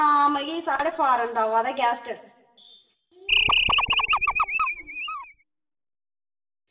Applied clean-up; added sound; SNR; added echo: none; Animal; -4 dB; reverberation time 0.8 s.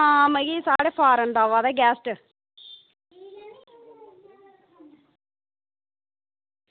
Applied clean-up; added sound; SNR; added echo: none; none; none; none.